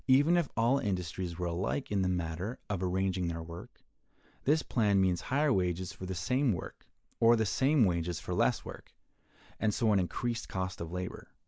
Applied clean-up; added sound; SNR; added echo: neural mask model Resemble Enhance denoiser.